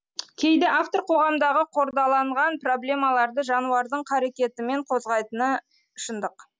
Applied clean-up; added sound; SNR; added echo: none; none; none; none.